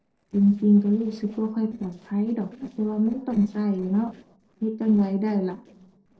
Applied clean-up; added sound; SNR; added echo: neural separator model SepFormer DNS4.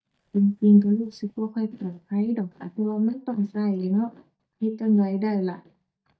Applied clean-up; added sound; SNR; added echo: neural mask model DeepFilterNet 3.